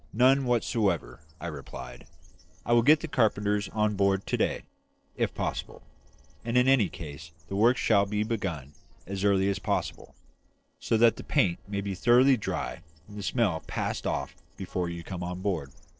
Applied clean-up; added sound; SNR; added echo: neural separator model SepFormer DNS4.